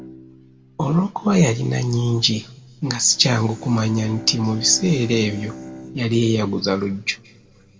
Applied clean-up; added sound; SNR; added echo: none; Bowed string instrument; 18 dB; reverberation time 1.6 s.